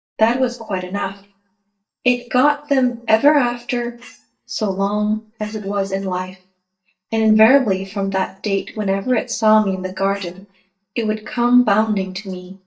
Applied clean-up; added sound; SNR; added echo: neural mask model DeepFilterNet 3.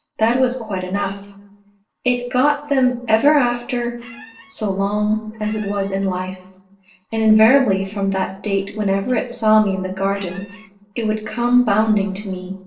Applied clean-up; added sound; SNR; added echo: neural separator model SepFormer DNS4.